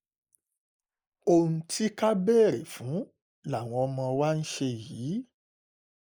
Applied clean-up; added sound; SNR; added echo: neural mask model Resemble Enhance denoiser.